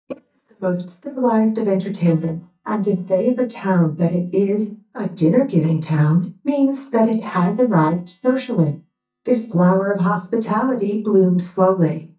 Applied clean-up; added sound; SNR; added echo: neural mask model DeepFilterNet 3.